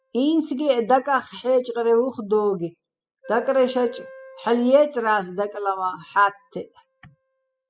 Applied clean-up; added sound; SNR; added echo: classical method spectral subtraction.